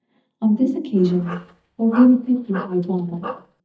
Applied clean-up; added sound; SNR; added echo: neural mask model DeepFilterNet 3.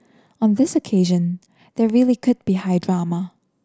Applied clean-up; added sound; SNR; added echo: none; none; none; none.